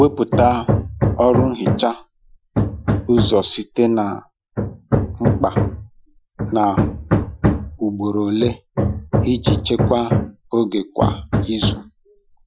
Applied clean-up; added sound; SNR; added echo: classical method Wiener filter.